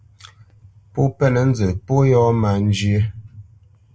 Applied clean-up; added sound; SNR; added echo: none; none; none; none.